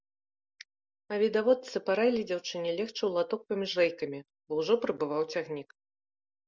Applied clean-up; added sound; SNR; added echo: none; none; none; none.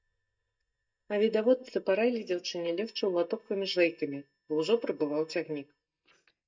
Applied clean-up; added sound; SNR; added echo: neural mask model DeepFilterNet 3.